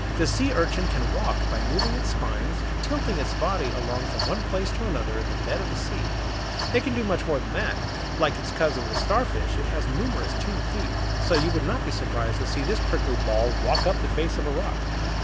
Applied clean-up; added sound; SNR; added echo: none; Mechanical fan; -3 dB; none.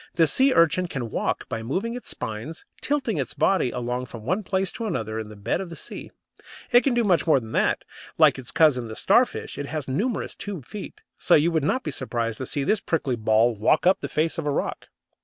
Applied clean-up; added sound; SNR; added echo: none; none; none; none.